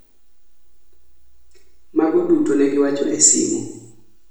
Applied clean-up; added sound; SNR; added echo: none; none; none; reverberation time 0.9 s.